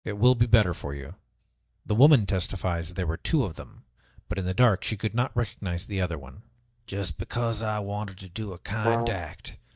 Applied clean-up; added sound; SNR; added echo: neural mask model DeepFilterNet 3.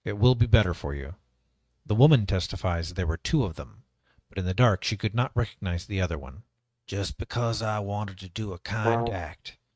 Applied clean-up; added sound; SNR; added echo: neural mask model RNNoise.